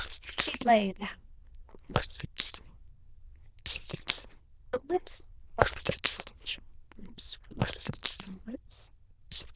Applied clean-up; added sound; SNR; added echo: neural diffusion model UNIVERSE++.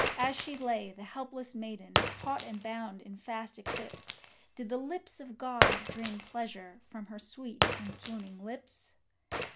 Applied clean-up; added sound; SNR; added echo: none; Shatter; -3 dB; none.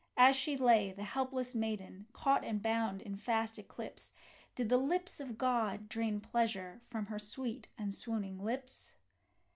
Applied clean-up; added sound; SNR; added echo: none; none; none; none.